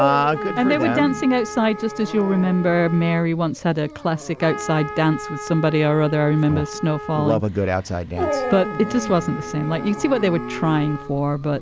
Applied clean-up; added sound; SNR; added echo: none; Dog + Trumpet; 10 dB; none.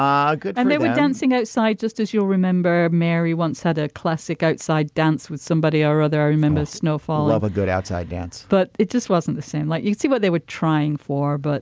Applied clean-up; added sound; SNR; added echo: none; none; none; none.